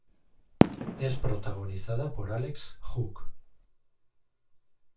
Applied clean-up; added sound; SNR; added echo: none; Fireworks; 0 dB; reverberation time 0.2 s.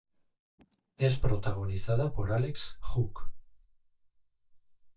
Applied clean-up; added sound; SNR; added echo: neural mask model DeepFilterNet 3.